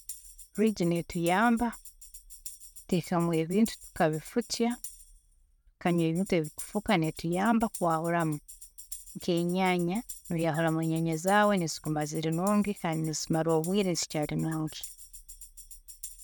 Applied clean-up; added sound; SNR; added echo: none; Tambourine; 18 dB; none.